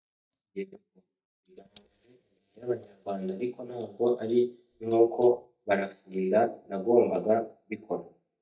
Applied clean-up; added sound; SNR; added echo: neural mask model DeepFilterNet 3.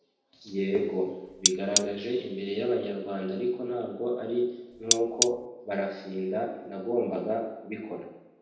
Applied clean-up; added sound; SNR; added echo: none; Cutlery, silverware; -3 dB; reverberation time 0.9 s.